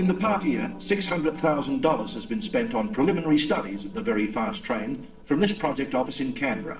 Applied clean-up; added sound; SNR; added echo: neural separator model SepFormer DNS4.